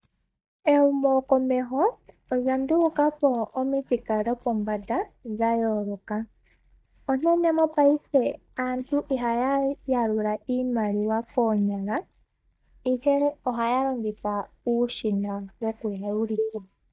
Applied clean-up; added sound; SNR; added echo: neural mask model DeepFilterNet 3.